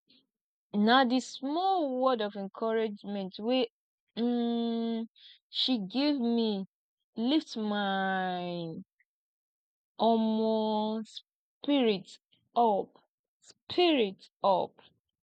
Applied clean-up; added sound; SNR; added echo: none; none; none; none.